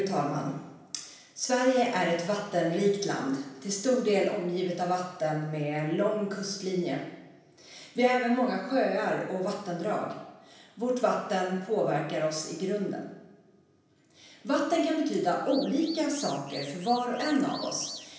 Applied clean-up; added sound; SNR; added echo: none; Alarm / Car; 15 dB; reverberation time 0.9 s.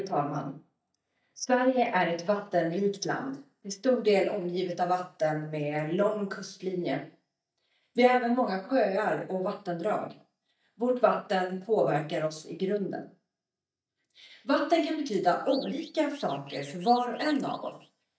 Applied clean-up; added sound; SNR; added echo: neural mask model DeepFilterNet 3.